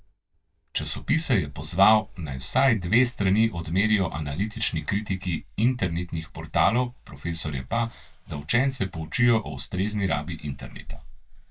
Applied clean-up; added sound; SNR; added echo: neural mask model DeepFilterNet 3.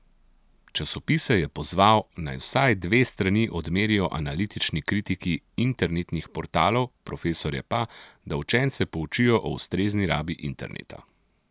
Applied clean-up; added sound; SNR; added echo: none; none; none; none.